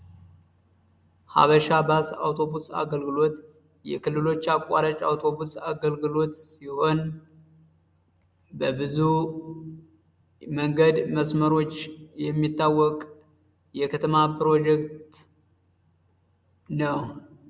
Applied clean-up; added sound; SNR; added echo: none; none; none; none.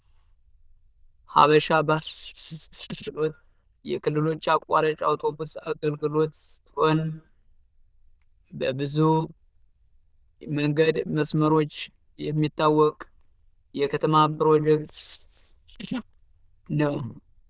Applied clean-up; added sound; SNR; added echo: neural diffusion model UNIVERSE++.